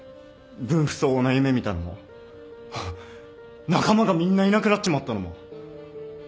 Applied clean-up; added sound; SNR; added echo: none; none; none; none.